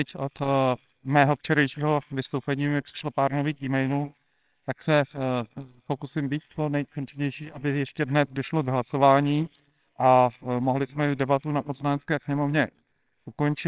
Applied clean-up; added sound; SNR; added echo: neural separator model SepFormer WHAMR!.